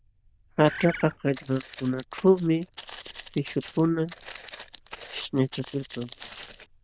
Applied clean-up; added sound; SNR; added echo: neural diffusion model UNIVERSE++.